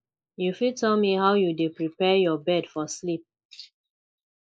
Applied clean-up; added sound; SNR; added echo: neural mask model Resemble Enhance denoiser.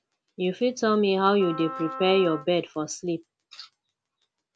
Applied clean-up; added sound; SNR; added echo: none; Wind instrument, woodwind instrument; 12 dB; none.